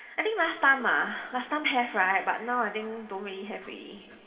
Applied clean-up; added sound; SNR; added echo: none; none; none; reverberation time 2.3 s.